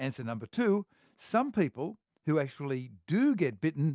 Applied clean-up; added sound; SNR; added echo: none; none; none; none.